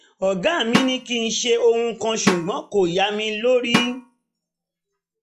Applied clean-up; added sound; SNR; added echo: classical method log-MMSE.